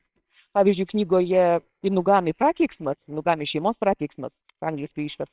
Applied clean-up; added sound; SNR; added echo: neural separator model SepFormer WHAMR!.